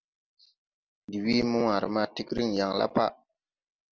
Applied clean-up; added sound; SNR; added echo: none; none; none; none.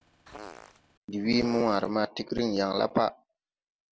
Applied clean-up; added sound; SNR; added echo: none; Fart; 19 dB; none.